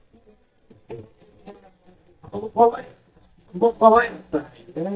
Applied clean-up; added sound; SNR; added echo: neural mask model DeepFilterNet 3.